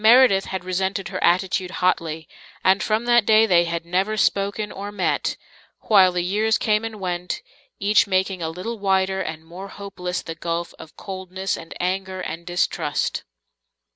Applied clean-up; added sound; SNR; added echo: none; none; none; none.